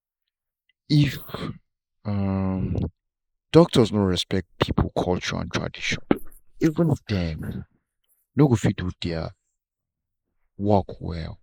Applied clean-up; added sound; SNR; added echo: neural mask model Resemble Enhance denoiser.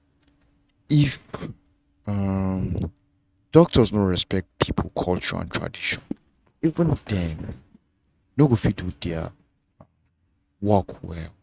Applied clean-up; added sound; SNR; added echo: neural mask model RNNoise.